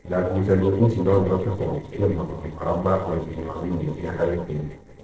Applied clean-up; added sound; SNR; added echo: neural separator model SepFormer DNS4.